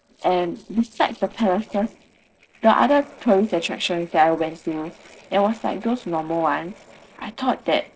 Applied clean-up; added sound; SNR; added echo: neural separator model SepFormer DNS4.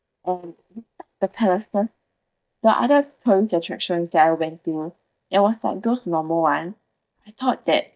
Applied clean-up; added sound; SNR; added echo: neural mask model DeepFilterNet 3.